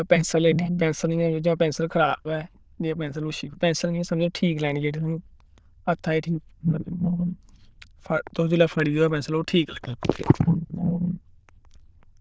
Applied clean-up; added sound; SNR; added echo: neural diffusion model UNIVERSE++.